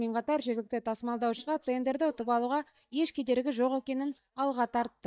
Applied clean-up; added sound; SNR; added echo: neural mask model DeepFilterNet 3.